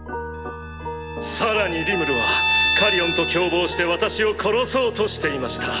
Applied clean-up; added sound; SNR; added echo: none; Bowed string instrument; 4 dB; none.